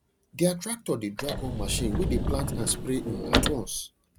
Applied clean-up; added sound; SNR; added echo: none; Sliding door / Slam / Wood; -2 dB; none.